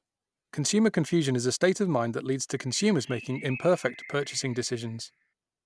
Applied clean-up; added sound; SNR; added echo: none; Bird; 19 dB; none.